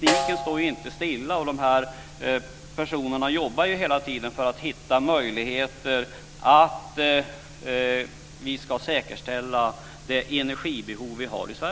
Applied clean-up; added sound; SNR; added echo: none; Snare drum; 5 dB; none.